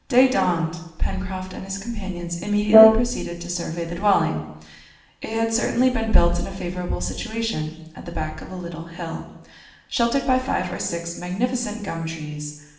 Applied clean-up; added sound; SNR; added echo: none; Brass instrument; -4 dB; reverberation time 0.9 s.